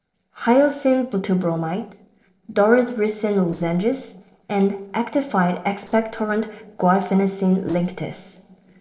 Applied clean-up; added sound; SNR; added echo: neural separator model SepFormer DNS4.